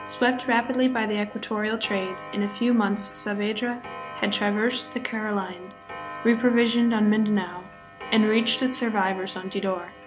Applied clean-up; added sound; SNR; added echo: none; Clock; 15 dB; none.